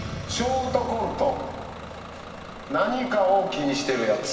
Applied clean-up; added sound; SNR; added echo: none; Bus / Engine; 16 dB; reverberation time 2.6 s.